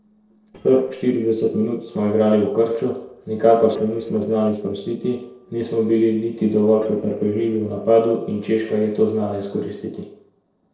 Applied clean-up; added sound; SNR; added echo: neural separator model SepFormer DNS4.